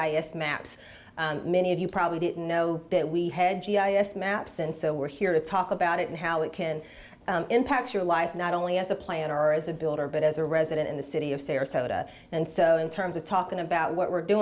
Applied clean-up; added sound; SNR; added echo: none; none; none; none.